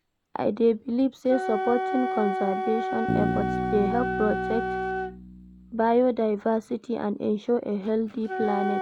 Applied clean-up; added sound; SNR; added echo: none; Wind instrument, woodwind instrument + Bass guitar; 4 dB; none.